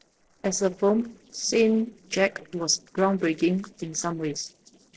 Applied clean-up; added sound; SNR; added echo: neural separator model SepFormer DNS4.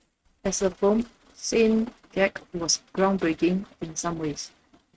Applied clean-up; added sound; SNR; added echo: neural mask model RNNoise.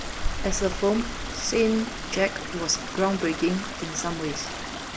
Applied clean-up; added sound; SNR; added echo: none; Stream; 4 dB; none.